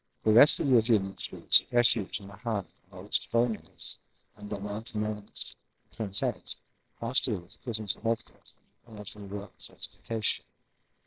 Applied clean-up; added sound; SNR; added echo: neural separator model SepFormer WHAMR!.